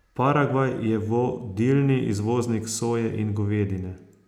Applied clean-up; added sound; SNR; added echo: none; none; none; none.